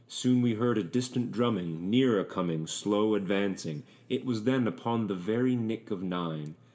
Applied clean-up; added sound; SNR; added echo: none; none; none; reverberation time 0.9 s.